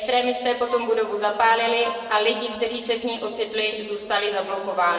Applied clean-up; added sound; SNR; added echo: neural separator model SepFormer DNS4.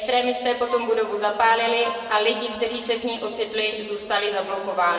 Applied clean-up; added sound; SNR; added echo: none; Wind instrument, woodwind instrument; 14 dB; reverberation time 2.1 s.